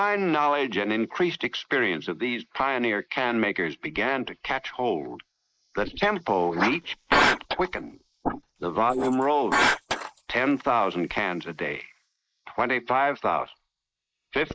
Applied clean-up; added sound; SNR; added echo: neural mask model Resemble Enhance denoiser.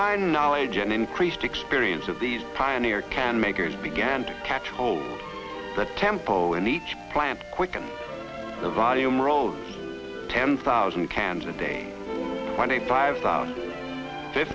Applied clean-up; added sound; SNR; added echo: none; none; none; none.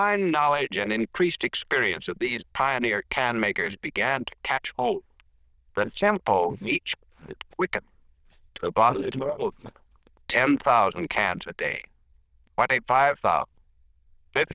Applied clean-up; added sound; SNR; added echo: neural diffusion model UNIVERSE++.